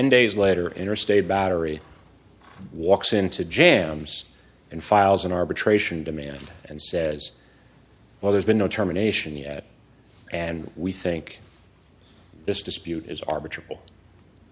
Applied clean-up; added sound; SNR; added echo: none; none; none; none.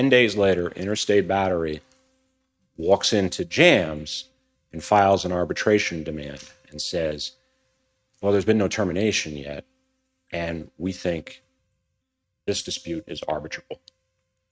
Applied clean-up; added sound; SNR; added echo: neural mask model RNNoise.